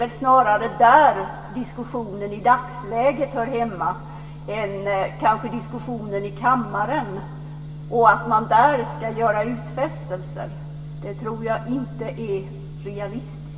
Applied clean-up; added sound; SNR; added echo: none; none; none; reverberation time 1.6 s.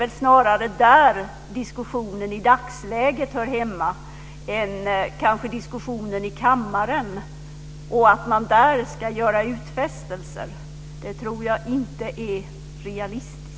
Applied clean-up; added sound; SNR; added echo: none; none; none; none.